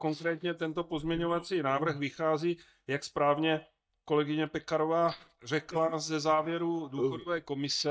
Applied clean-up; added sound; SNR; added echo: neural mask model DeepFilterNet 3.